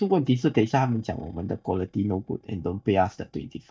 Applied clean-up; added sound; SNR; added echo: neural mask model DeepFilterNet 3.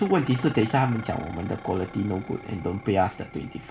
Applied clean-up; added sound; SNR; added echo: none; Dishes, pots, and pans; 16 dB; none.